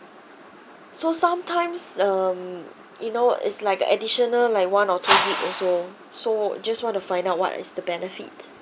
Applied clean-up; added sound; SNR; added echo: none; Whoosh, swoosh, swish; -1 dB; none.